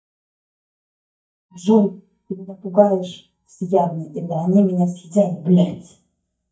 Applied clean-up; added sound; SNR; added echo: neural mask model DeepFilterNet 3.